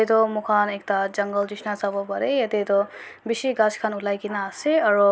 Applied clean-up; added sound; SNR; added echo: none; none; none; none.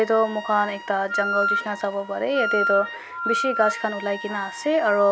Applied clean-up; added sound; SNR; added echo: none; Wind instrument, woodwind instrument; 5 dB; none.